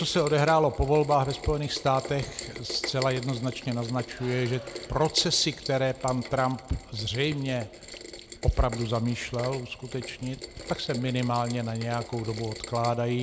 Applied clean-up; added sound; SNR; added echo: none; Rain; 14 dB; none.